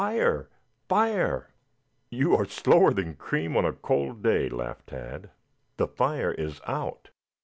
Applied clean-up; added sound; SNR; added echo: none; none; none; none.